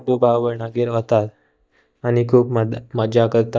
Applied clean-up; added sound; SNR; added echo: neural mask model DeepFilterNet 3.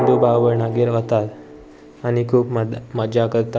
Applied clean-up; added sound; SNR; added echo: none; Drum; 10 dB; none.